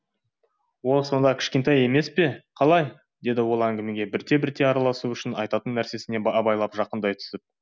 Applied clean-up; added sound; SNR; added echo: none; none; none; none.